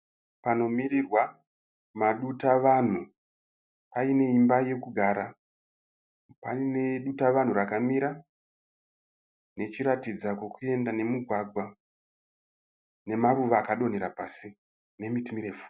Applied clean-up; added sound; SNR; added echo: none; none; none; none.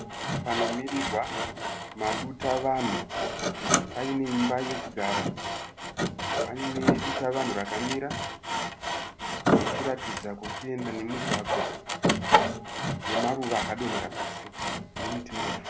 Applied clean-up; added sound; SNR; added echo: none; Sawing; -3 dB; none.